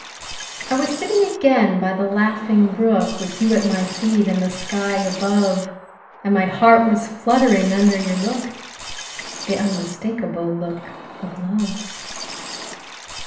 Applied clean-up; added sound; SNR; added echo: none; Liquid; 14 dB; reverberation time 0.8 s.